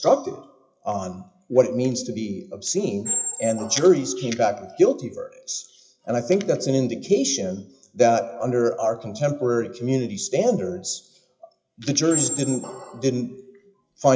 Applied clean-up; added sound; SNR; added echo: classical method WPE with log-MMSE.